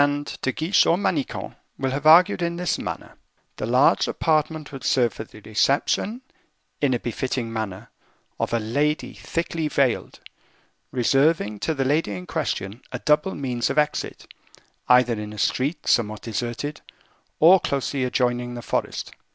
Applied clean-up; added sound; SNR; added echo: none; none; none; none.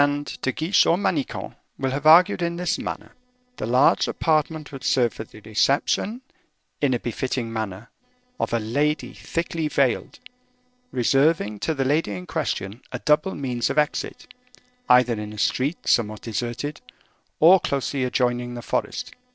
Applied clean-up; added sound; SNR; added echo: neural separator model SepFormer DNS4.